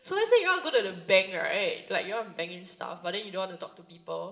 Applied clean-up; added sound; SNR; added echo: none; none; none; reverberation time 1.0 s.